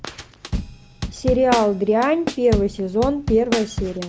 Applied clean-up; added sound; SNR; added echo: none; Drum kit; 7 dB; none.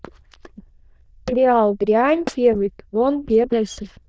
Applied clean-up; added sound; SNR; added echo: neural diffusion model UNIVERSE++.